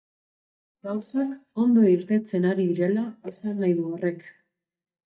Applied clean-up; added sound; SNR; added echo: neural mask model DeepFilterNet 3.